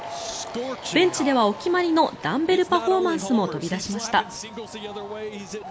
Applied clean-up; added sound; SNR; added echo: none; none; none; none.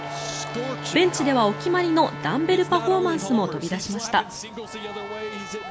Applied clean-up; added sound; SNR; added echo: none; Bowed string instrument + Trumpet; 13 dB; none.